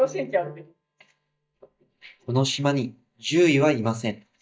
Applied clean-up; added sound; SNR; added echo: neural mask model DeepFilterNet 3.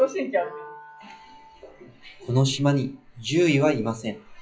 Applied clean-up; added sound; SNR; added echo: classical method WPE with log-MMSE.